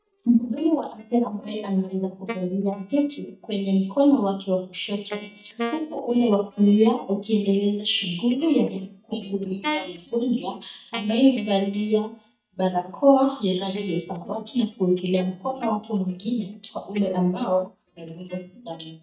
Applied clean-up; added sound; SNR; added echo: neural mask model DeepFilterNet 3.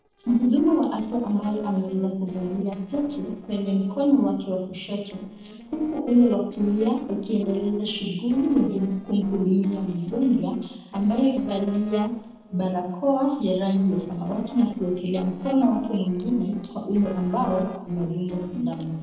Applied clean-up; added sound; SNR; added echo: neural separator model SepFormer DNS4.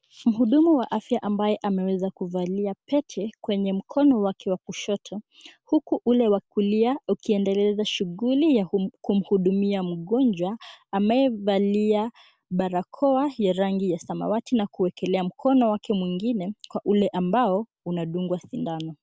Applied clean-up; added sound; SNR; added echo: none; none; none; none.